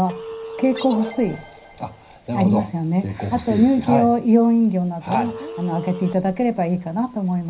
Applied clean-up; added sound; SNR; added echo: none; Telephone; 17 dB; reverberation time 0.4 s.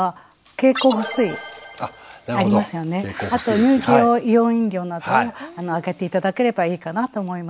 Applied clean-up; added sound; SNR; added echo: none; none; none; none.